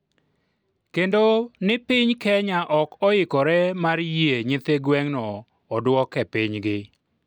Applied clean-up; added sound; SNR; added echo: none; none; none; none.